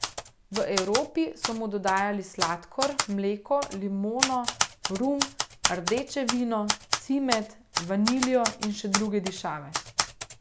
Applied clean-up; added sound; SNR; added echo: none; Typewriter; 4 dB; none.